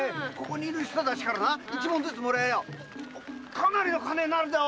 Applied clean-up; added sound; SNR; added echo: none; none; none; none.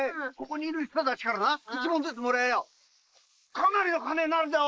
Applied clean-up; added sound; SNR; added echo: neural mask model Resemble Enhance denoiser.